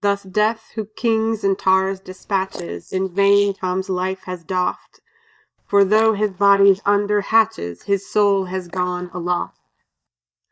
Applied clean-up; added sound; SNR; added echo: neural mask model DeepFilterNet 3.